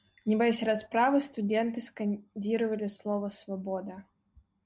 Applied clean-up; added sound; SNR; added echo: none; none; none; none.